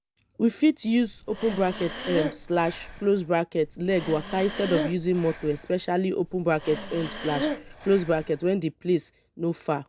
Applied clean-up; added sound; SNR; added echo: none; Breathing; 9 dB; none.